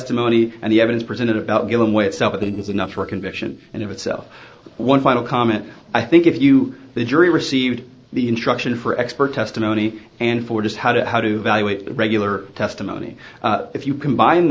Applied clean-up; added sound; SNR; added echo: neural separator model SepFormer DNS4.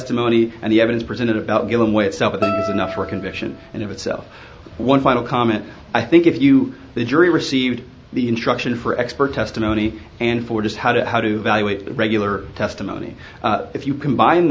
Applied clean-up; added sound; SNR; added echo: none; Guitar; 11 dB; none.